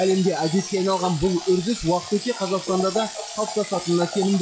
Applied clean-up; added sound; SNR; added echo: classical method log-MMSE.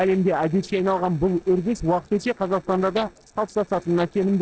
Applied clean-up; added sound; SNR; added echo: neural separator model SepFormer DNS4.